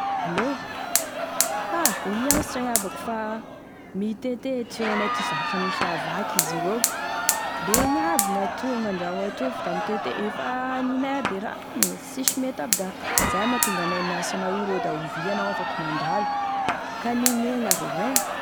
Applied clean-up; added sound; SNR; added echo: none; Fire + Crowd; -2 dB; none.